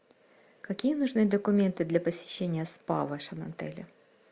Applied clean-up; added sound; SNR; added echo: none; none; none; none.